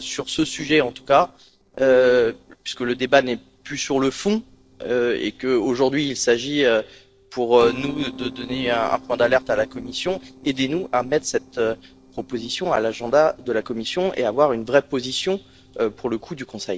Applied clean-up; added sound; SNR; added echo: neural separator model SepFormer DNS4.